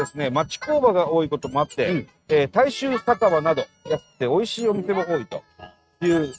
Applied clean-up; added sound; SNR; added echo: neural mask model RNNoise.